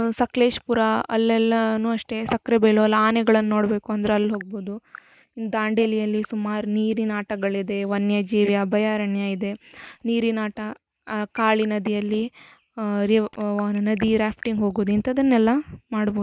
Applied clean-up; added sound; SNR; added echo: neural mask model Resemble Enhance denoiser.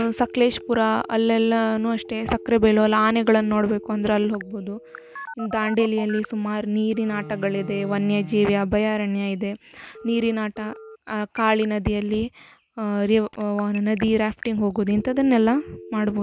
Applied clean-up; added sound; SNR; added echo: none; Telephone + Bowed string instrument; 18 dB; none.